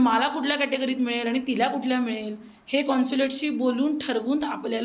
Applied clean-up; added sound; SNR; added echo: none; none; none; none.